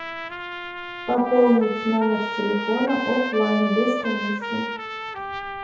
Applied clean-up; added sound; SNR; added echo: none; Trumpet; 7 dB; reverberation time 0.8 s.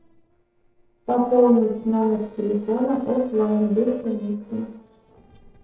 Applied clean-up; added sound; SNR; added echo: neural separator model SepFormer DNS4.